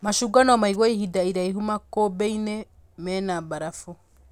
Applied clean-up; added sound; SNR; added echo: none; none; none; none.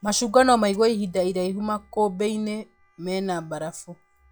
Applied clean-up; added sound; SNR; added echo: classical method log-MMSE.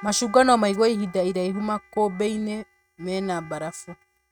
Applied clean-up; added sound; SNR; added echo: neural mask model RNNoise.